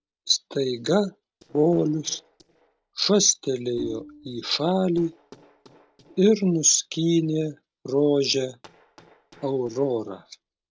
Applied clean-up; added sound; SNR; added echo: neural separator model SepFormer DNS4.